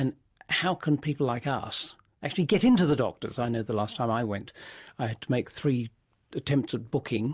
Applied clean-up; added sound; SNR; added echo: none; none; none; none.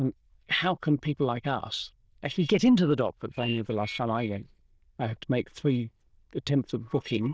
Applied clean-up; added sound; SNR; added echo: neural diffusion model UNIVERSE++.